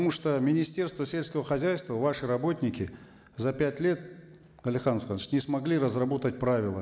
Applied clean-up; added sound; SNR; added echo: none; none; none; none.